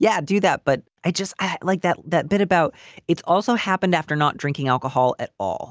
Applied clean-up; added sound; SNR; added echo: none; none; none; none.